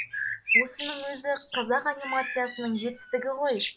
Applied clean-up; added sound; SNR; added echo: none; Bird; 2 dB; none.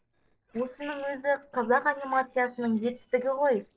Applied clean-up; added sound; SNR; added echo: neural separator model SepFormer DNS4.